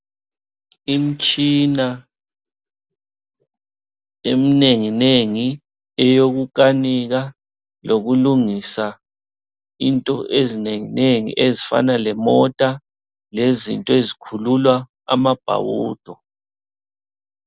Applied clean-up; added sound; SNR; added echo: none; none; none; none.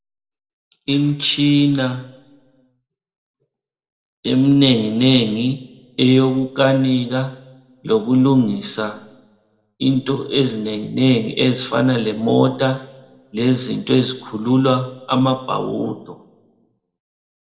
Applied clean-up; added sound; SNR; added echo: none; none; none; reverberation time 0.8 s.